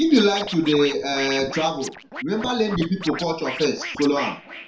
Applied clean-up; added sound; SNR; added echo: none; Scratching (performance technique); 12 dB; reverberation time 0.3 s.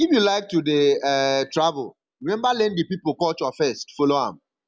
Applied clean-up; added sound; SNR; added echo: none; none; none; none.